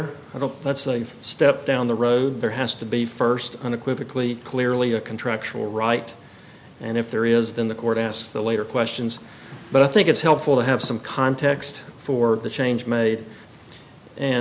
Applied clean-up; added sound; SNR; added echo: none; none; none; none.